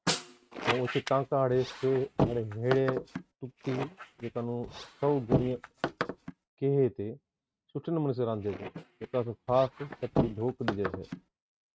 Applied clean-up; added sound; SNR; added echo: neural mask model RNNoise.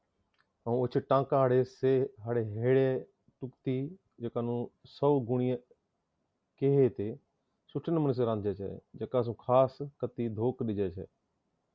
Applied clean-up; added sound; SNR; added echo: none; none; none; none.